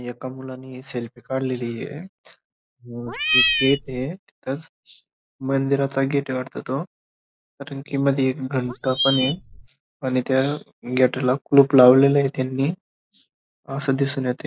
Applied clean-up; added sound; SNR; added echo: neural mask model Resemble Enhance denoiser.